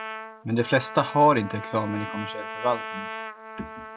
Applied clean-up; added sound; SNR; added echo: none; Trumpet; 10 dB; none.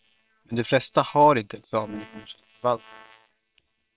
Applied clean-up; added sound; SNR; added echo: neural separator model SepFormer WHAM!.